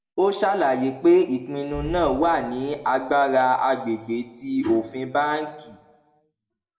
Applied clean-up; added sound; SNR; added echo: none; Boom; 18 dB; reverberation time 0.8 s.